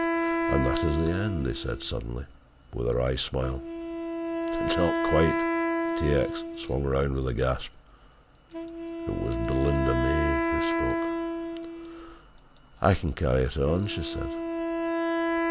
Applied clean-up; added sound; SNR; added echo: none; Wind instrument, woodwind instrument; 1 dB; none.